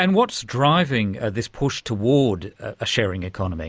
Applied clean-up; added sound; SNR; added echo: none; none; none; none.